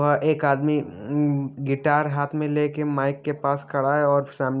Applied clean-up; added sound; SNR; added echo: none; none; none; none.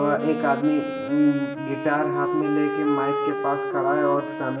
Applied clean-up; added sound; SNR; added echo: none; Wind instrument, woodwind instrument; 3 dB; reverberation time 0.8 s.